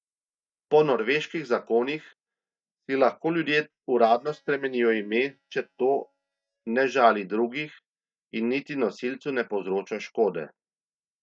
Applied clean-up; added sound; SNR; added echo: neural mask model DeepFilterNet 3.